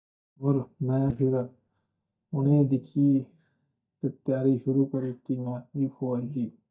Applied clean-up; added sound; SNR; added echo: neural mask model DeepFilterNet 3.